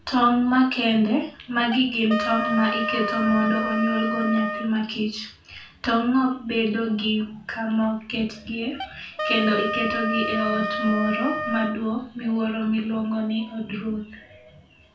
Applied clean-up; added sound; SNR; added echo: none; Wind instrument, woodwind instrument; 8 dB; reverberation time 0.3 s.